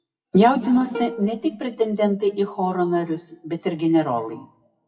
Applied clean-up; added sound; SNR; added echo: classical method WPE with log-MMSE.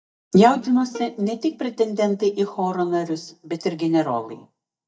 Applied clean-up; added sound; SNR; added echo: neural mask model DeepFilterNet 3.